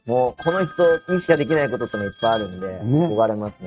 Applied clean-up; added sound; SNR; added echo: neural mask model RNNoise.